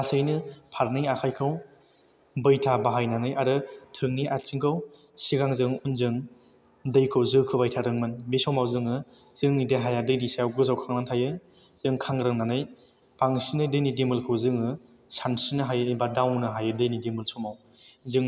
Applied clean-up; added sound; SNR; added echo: none; none; none; none.